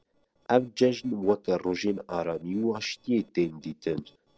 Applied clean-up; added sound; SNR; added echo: neural separator model SepFormer DNS4.